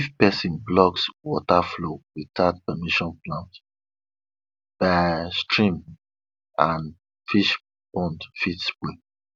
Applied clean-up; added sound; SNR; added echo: none; none; none; none.